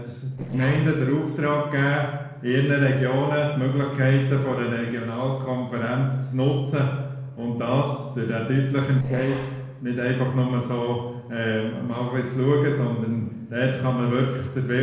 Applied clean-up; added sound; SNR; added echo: neural separator model SepFormer DNS4.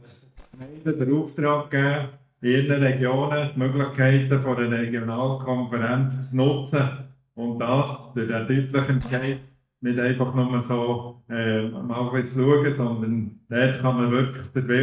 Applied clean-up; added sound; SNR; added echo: neural mask model DeepFilterNet 3.